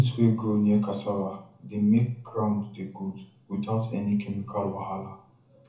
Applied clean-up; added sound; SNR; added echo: none; none; none; reverberation time 0.6 s.